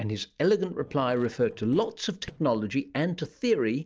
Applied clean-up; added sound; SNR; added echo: neural separator model SepFormer DNS4.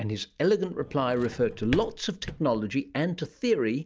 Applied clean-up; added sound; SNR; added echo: none; Drawer open or close; 14 dB; none.